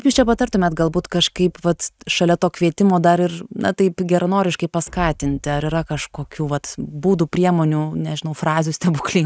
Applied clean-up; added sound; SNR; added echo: neural mask model RNNoise.